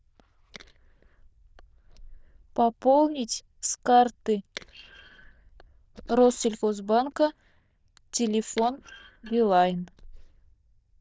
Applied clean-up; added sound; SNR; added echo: neural diffusion model UNIVERSE++.